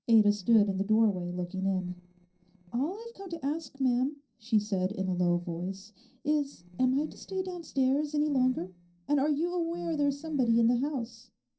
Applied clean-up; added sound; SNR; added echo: neural separator model SepFormer DNS4.